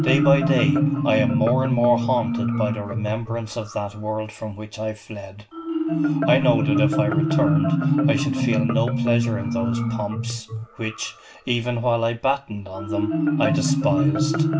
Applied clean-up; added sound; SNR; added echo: none; Marimba, xylophone; -2 dB; reverberation time 0.2 s.